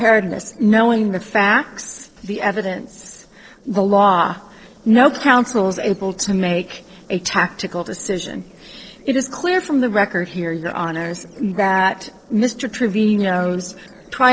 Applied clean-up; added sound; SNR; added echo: neural separator model SepFormer DNS4.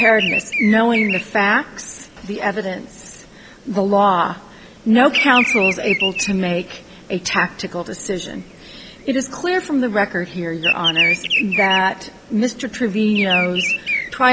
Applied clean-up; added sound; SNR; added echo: none; Bird vocalization, bird call, bird song; 5 dB; none.